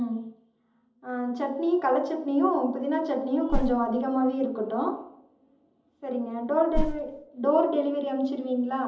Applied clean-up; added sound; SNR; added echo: none; Whoosh, swoosh, swish; 0 dB; reverberation time 1.2 s.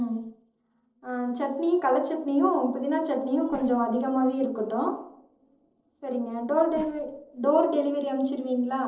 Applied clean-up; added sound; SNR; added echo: neural separator model SepFormer DNS4.